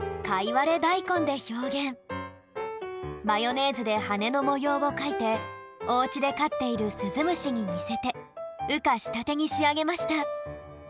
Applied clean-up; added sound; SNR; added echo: none; none; none; none.